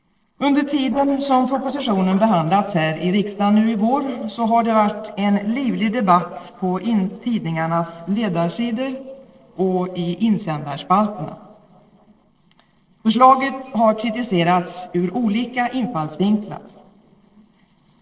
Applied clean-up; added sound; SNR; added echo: neural separator model SepFormer DNS4.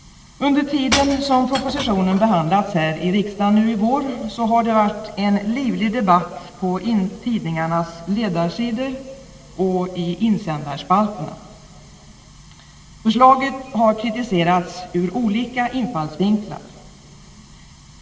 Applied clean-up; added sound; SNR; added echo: none; Shatter / Crushing; 11 dB; reverberation time 2.1 s.